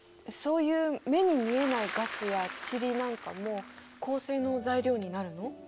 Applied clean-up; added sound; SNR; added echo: none; Applause / Crowd; 12 dB; none.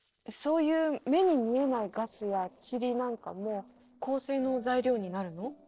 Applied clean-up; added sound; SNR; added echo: neural separator model SepFormer DNS4.